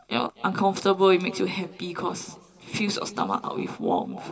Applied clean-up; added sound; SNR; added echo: none; none; none; reverberation time 2.7 s.